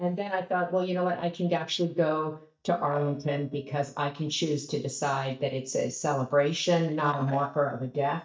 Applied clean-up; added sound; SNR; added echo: neural mask model DeepFilterNet 3.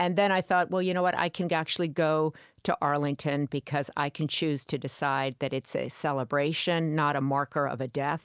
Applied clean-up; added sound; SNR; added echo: none; none; none; none.